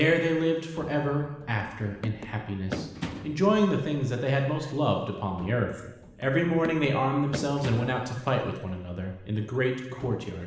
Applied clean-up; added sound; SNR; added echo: none; Run; 14 dB; reverberation time 1.1 s.